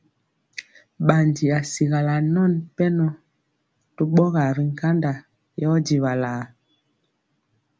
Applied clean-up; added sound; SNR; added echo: none; none; none; none.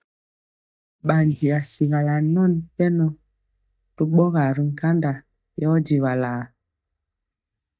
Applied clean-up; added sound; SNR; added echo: neural mask model DeepFilterNet 3.